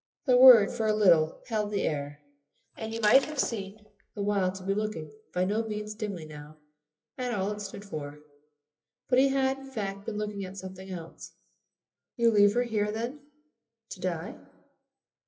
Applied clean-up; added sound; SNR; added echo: classical method WPE with log-MMSE.